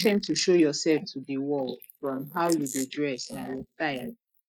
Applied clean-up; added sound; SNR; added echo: neural mask model Resemble Enhance denoiser.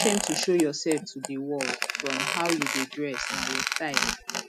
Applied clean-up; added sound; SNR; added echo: none; Squeak; 1 dB; none.